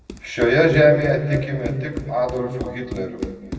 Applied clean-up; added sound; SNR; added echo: none; Run; 13 dB; reverberation time 2.3 s.